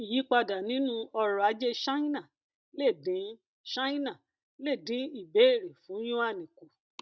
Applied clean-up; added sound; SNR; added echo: none; none; none; none.